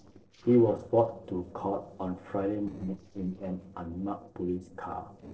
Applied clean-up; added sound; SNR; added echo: neural separator model SepFormer DNS4.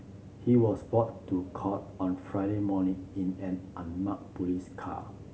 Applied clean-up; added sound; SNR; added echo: none; none; none; none.